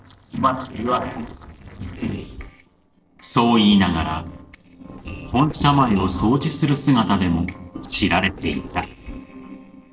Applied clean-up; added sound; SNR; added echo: neural separator model SepFormer DNS4.